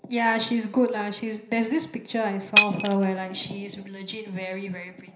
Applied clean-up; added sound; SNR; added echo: none; Shatter; 2 dB; reverberation time 0.5 s.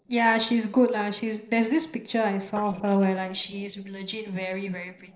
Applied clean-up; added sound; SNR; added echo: neural separator model SepFormer DNS4.